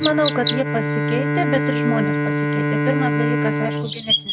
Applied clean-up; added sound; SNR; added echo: neural mask model RNNoise.